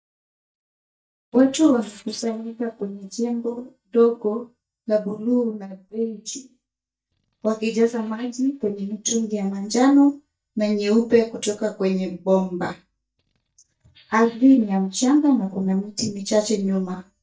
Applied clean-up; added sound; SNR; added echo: neural mask model DeepFilterNet 3.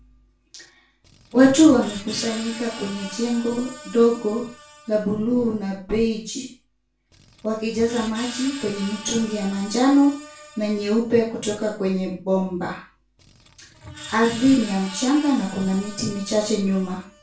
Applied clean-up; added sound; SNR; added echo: none; Screech; 18 dB; reverberation time 0.3 s.